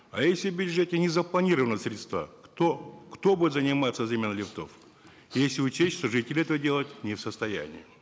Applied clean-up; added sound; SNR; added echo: none; none; none; none.